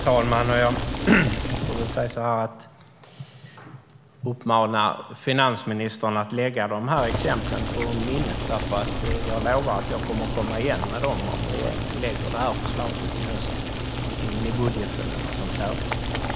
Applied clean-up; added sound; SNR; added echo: none; Boiling; 3 dB; none.